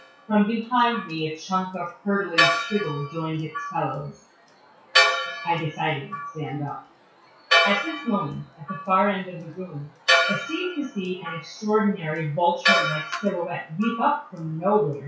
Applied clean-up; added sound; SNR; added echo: classical method WPE with log-MMSE.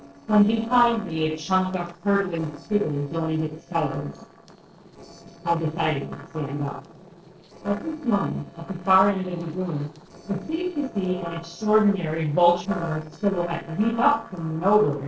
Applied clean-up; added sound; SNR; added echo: neural separator model SepFormer DNS4.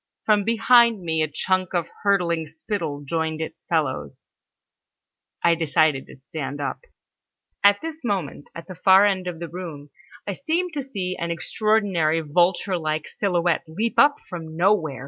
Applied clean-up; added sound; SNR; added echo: none; none; none; none.